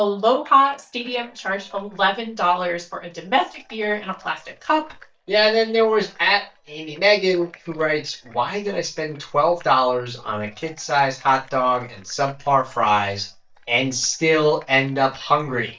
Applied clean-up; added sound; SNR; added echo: neural mask model DeepFilterNet 3.